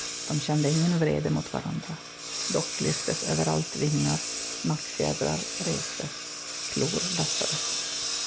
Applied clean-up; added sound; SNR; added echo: none; Engine; 3 dB; none.